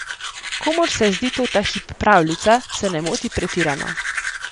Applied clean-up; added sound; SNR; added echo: none; Domestic sounds, home sounds; 7 dB; none.